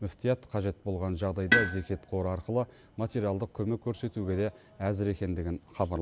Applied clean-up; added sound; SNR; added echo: none; Tools; 3 dB; none.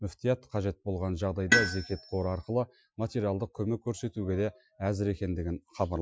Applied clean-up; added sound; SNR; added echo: classical method Wiener filter.